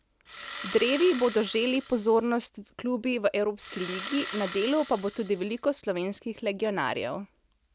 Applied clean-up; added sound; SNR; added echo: none; Engine starting; 10 dB; none.